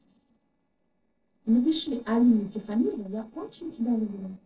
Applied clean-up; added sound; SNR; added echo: neural separator model SepFormer DNS4.